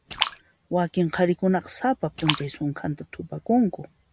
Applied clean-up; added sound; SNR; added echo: none; Splash, splatter; 9 dB; none.